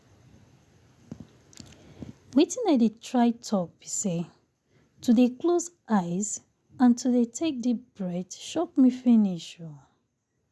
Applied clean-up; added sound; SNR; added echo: none; none; none; none.